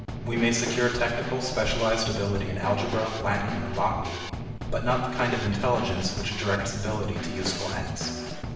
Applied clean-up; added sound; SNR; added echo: none; Snare drum / Drum kit; 7 dB; reverberation time 1.2 s.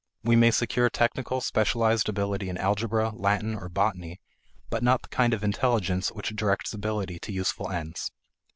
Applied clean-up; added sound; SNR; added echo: none; none; none; none.